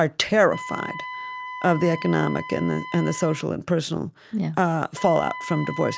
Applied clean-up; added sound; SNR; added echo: none; Wind instrument, woodwind instrument; 13 dB; none.